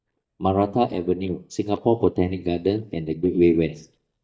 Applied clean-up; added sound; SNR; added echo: neural mask model DeepFilterNet 3.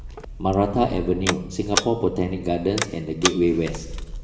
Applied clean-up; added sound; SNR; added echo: none; Telephone; 6 dB; reverberation time 1.0 s.